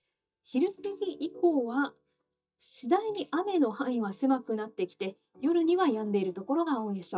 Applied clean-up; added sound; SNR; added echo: neural mask model DeepFilterNet 3.